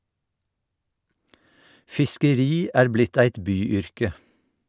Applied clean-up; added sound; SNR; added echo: none; none; none; none.